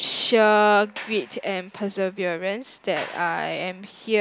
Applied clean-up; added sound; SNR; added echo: none; Sliding door; 20 dB; none.